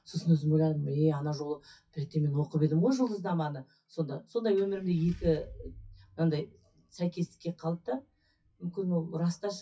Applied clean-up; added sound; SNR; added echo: classical method WPE with log-MMSE.